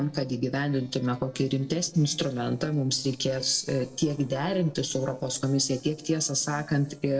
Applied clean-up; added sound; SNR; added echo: neural separator model SepFormer DNS4.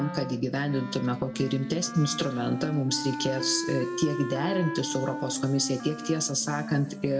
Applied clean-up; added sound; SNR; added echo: none; Wind instrument, woodwind instrument; 7 dB; reverberation time 0.7 s.